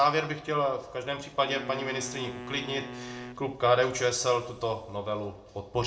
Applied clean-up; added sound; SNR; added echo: none; Wind instrument, woodwind instrument; 13 dB; reverberation time 0.5 s.